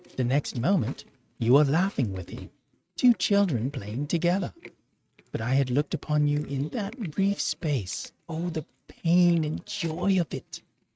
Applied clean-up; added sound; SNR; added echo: neural mask model RNNoise.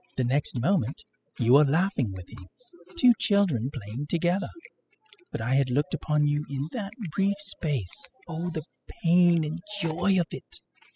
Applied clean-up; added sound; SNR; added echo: classical method spectral subtraction.